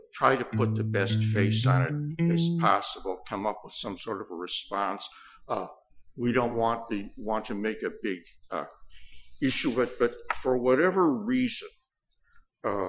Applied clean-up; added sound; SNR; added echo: classical method Wiener filter.